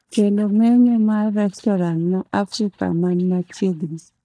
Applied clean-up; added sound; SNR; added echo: neural mask model DeepFilterNet 3.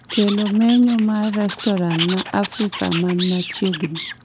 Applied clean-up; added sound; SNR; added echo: none; Animal; 8 dB; none.